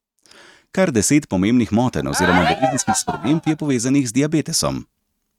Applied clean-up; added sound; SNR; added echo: neural mask model RNNoise.